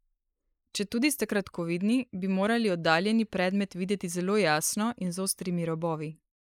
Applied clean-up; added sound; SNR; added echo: neural mask model Resemble Enhance denoiser.